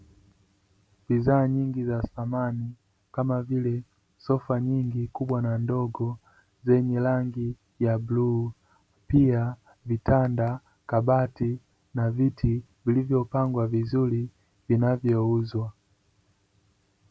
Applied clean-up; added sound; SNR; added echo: none; none; none; none.